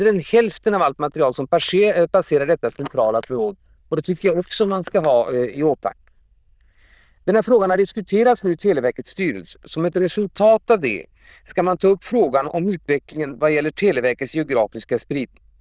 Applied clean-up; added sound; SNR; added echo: neural diffusion model UNIVERSE++.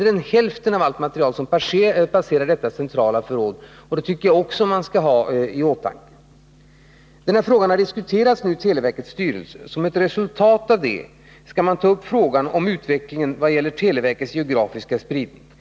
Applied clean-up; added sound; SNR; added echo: none; none; none; none.